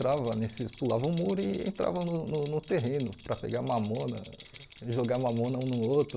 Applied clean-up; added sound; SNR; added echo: none; Rattle; 20 dB; none.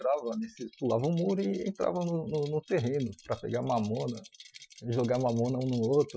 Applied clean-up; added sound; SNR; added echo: classical method Wiener filter.